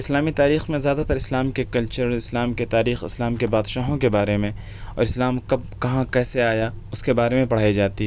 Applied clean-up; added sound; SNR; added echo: none; none; none; none.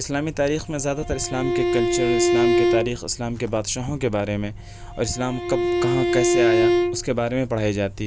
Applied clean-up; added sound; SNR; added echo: none; Bowed string instrument; -3 dB; none.